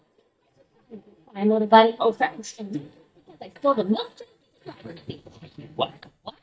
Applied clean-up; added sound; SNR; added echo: neural mask model DeepFilterNet 3.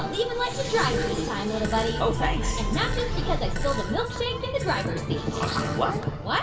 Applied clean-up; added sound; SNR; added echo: none; Fart; 13 dB; reverberation time 2.4 s.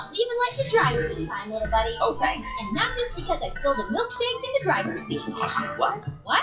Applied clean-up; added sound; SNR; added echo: classical method WPE with log-MMSE.